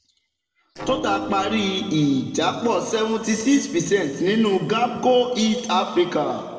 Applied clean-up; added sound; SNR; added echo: neural separator model SepFormer DNS4.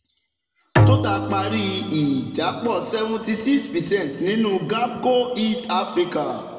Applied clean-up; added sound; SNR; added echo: none; Bowed string instrument; 1 dB; reverberation time 1.9 s.